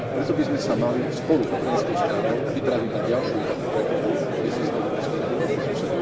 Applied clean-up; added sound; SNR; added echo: none; Crowd; -2 dB; reverberation time 1.6 s.